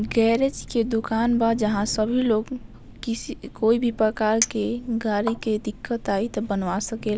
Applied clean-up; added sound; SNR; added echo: none; Chink, clink; 11 dB; none.